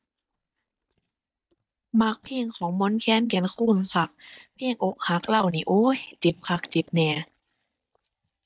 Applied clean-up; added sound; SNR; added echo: neural mask model DeepFilterNet 3.